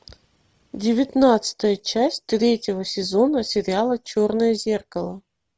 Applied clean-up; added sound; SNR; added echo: none; none; none; none.